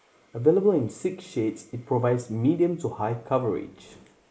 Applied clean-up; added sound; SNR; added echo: neural mask model Resemble Enhance denoiser.